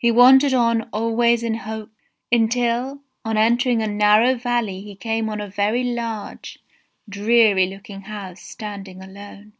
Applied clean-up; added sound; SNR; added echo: none; none; none; none.